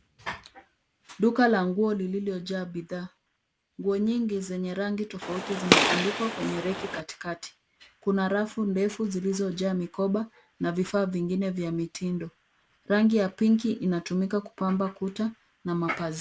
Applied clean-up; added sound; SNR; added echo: none; Gunshot, gunfire; -1 dB; none.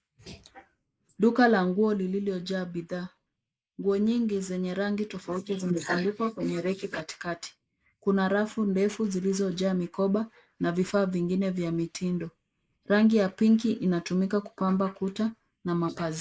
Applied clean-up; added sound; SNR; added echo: neural mask model Resemble Enhance denoiser.